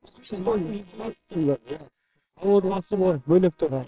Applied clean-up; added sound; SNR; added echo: neural separator model SepFormer WHAMR!.